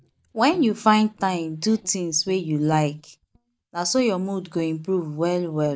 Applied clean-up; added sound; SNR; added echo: neural mask model DeepFilterNet 3.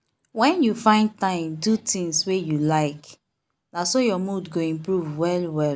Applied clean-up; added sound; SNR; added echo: none; none; none; none.